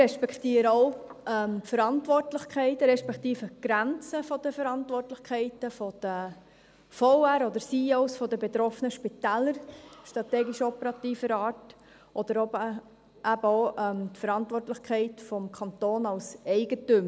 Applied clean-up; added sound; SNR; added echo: none; none; none; none.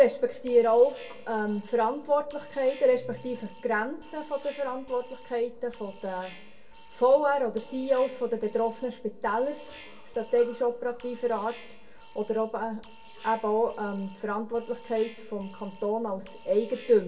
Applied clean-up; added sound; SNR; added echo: none; Alarm; 18 dB; reverberation time 0.2 s.